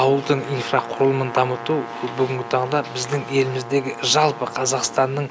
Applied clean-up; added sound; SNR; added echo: none; Brass instrument; 13 dB; none.